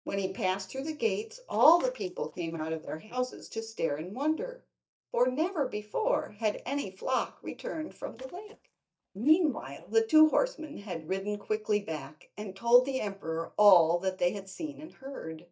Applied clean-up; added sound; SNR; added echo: neural mask model DeepFilterNet 3.